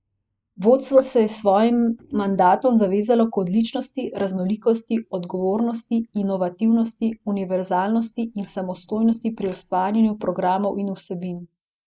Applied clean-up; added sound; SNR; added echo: neural mask model Resemble Enhance denoiser.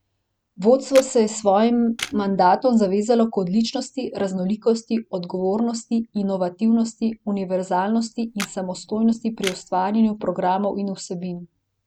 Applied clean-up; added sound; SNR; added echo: none; Camera; 15 dB; none.